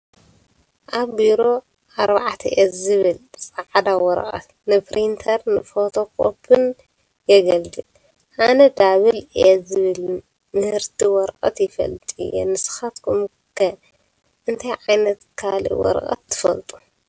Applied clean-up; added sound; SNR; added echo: none; none; none; none.